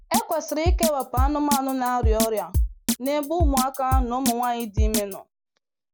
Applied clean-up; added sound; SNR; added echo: none; Drum kit; 0 dB; none.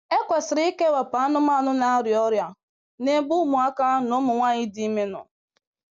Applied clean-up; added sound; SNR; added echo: none; none; none; none.